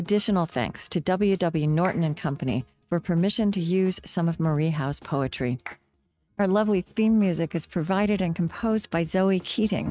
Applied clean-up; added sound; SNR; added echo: neural mask model RNNoise.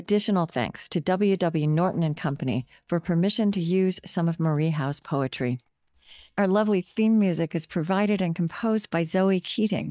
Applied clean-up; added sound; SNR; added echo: neural mask model DeepFilterNet 3.